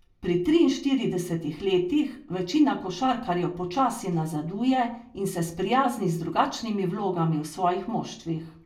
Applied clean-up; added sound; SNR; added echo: none; none; none; reverberation time 0.2 s.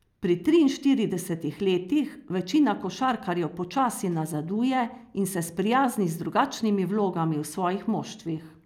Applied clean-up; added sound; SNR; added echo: none; none; none; none.